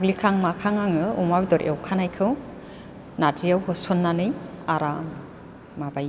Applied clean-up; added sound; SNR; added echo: none; none; none; none.